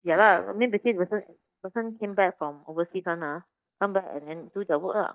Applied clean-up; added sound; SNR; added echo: neural mask model DeepFilterNet 3.